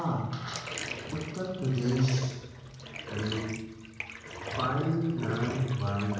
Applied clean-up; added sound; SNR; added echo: none; Bathtub (filling or washing); 8 dB; reverberation time 1.0 s.